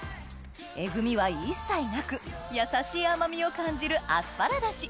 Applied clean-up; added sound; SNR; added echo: none; none; none; none.